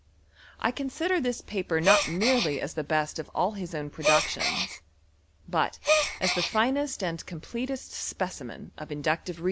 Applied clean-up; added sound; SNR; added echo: none; Gasp; -2 dB; none.